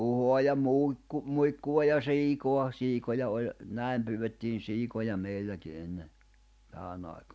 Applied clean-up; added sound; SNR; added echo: none; none; none; none.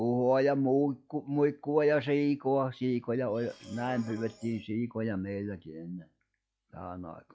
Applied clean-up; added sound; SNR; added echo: classical method log-MMSE.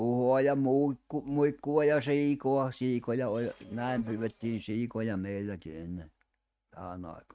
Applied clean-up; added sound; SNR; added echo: neural mask model RNNoise.